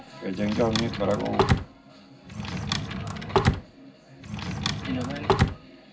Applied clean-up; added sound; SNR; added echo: none; Drawer open or close; -4 dB; reverberation time 0.3 s.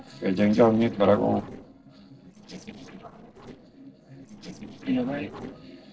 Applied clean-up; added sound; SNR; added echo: neural separator model SepFormer DNS4.